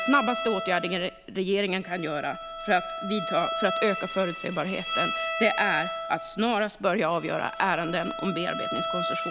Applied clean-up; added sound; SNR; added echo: none; Bowed string instrument; 5 dB; none.